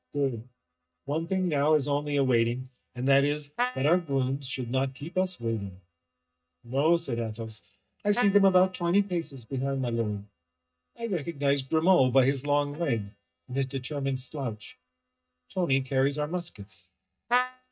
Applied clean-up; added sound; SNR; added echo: neural mask model DeepFilterNet 3.